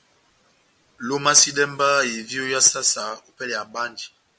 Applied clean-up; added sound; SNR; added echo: none; none; none; none.